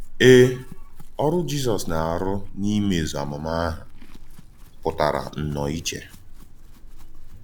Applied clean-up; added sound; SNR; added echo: none; Chewing, mastication / Livestock, farm animals, working animals; 10 dB; none.